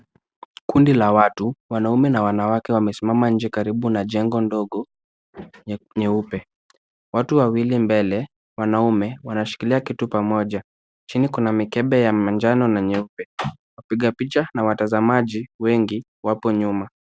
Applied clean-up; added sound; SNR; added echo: none; none; none; none.